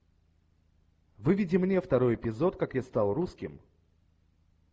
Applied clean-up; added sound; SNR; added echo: none; none; none; none.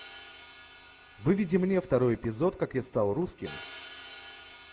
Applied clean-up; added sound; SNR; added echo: none; Crash cymbal; 18 dB; none.